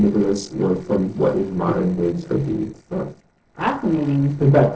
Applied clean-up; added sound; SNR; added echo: neural separator model SepFormer DNS4.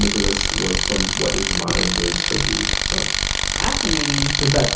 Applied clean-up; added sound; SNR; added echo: none; Tools; -4 dB; reverberation time 0.7 s.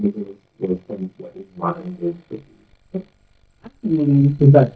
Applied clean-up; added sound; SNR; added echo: neural mask model DeepFilterNet 3.